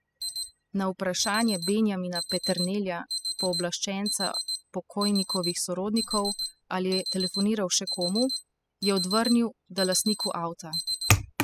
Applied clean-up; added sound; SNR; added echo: classical method spectral subtraction.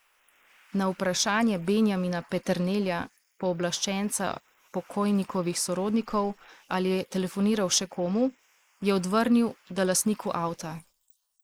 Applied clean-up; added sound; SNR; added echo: neural mask model Resemble Enhance denoiser.